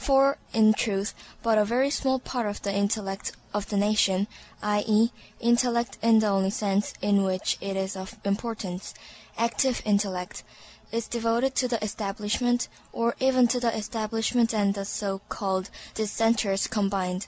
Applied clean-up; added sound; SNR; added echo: none; none; none; none.